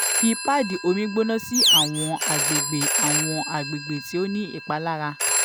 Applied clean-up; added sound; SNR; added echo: none; Animal + Telephone; -1 dB; none.